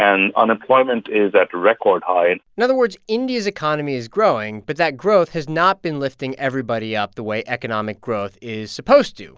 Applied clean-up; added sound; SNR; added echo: none; none; none; none.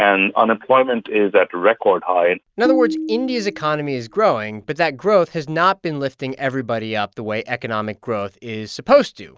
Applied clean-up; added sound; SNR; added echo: neural mask model RNNoise.